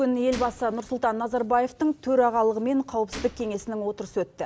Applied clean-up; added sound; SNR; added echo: none; Gunshot, gunfire; 17 dB; none.